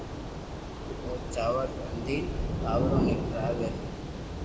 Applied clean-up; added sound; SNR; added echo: none; Thunder / Rain; -3 dB; reverberation time 1.3 s.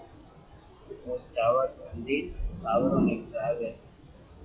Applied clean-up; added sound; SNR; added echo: classical method WPE with log-MMSE.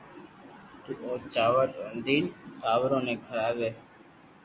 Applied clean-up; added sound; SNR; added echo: none; none; none; none.